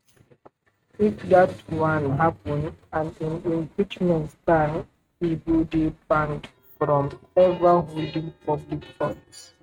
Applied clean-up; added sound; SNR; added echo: neural mask model RNNoise.